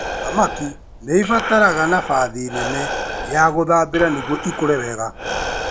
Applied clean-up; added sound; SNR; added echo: none; Breathing; 8 dB; none.